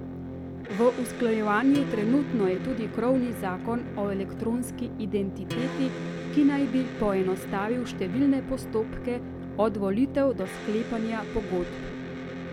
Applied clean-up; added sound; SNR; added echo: none; Electric guitar + Acoustic guitar; 7 dB; none.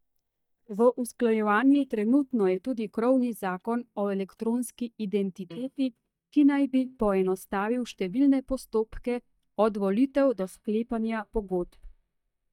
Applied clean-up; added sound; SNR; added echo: neural mask model DeepFilterNet 3.